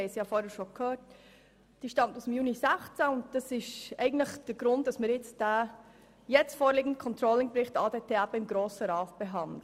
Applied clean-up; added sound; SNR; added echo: none; none; none; none.